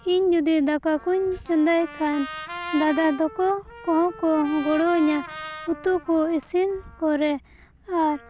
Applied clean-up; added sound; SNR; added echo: none; Trumpet; 16 dB; none.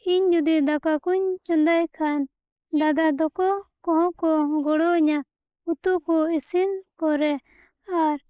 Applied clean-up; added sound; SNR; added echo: neural mask model Resemble Enhance denoiser.